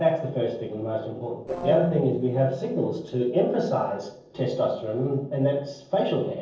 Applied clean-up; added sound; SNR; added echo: neural separator model SepFormer DNS4.